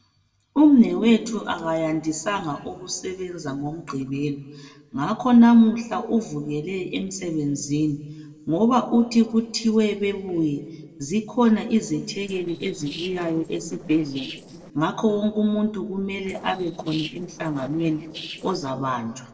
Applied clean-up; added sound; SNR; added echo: neural separator model SepFormer DNS4.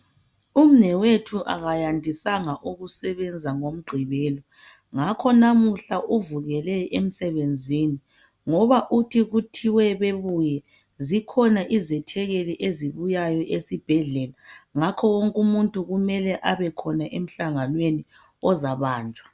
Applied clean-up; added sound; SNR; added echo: none; none; none; none.